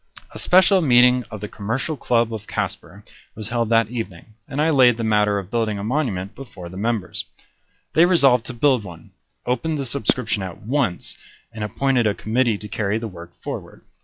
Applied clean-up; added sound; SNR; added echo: classical method log-MMSE.